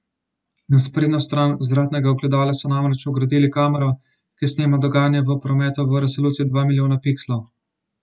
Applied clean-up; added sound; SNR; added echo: none; none; none; none.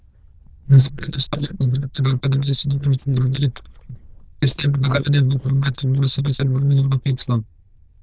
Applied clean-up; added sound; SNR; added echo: neural diffusion model UNIVERSE++.